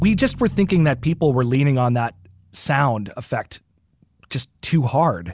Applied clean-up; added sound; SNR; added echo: none; none; none; none.